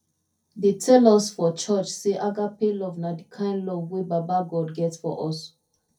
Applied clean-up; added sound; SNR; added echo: none; none; none; reverberation time 0.3 s.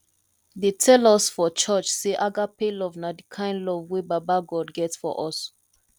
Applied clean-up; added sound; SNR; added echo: none; none; none; none.